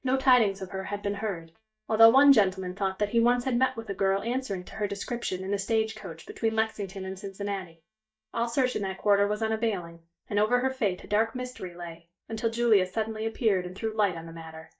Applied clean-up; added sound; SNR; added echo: neural mask model DeepFilterNet 3.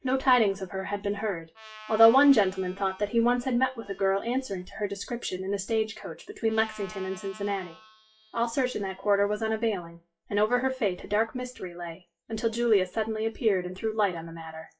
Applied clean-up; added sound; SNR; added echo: classical method WPE with log-MMSE.